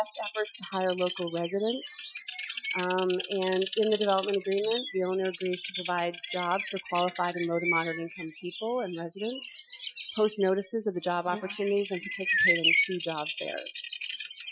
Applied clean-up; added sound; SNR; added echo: classical method Wiener filter.